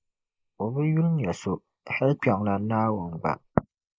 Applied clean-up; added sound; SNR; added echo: neural mask model Resemble Enhance denoiser.